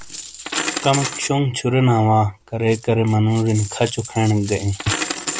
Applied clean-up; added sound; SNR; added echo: none; Coin (dropping); 10 dB; none.